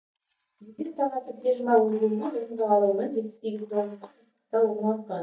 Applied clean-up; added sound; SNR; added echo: neural mask model DeepFilterNet 3.